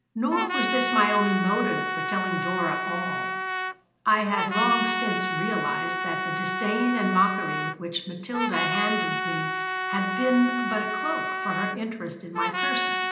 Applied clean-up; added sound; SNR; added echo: none; Trumpet; 1 dB; reverberation time 0.9 s.